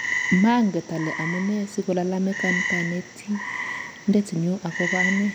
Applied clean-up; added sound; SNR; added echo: none; Frog; 5 dB; none.